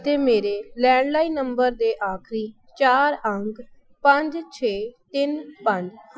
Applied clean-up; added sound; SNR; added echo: classical method Wiener filter.